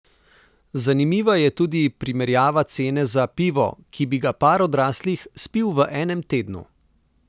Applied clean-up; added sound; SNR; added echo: none; none; none; none.